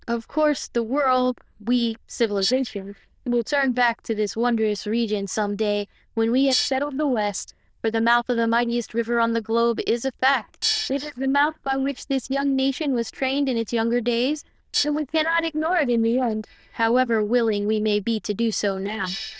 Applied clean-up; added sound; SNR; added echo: neural diffusion model UNIVERSE++.